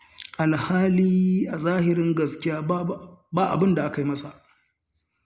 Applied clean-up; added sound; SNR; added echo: none; none; none; none.